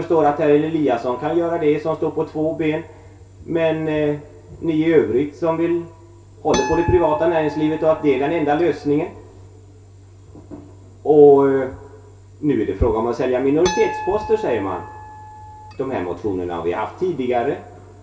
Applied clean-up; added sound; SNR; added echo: none; Harp; 11 dB; reverberation time 0.3 s.